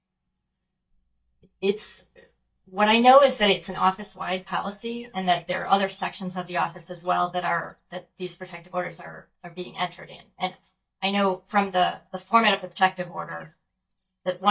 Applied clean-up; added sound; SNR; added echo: neural mask model DeepFilterNet 3.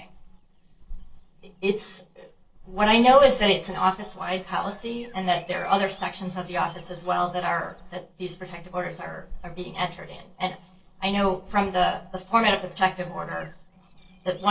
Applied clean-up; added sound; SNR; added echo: neural separator model SepFormer DNS4.